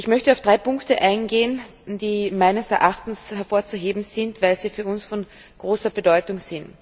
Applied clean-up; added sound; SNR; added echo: none; none; none; none.